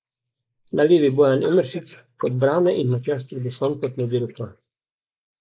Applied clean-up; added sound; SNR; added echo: neural mask model Resemble Enhance denoiser.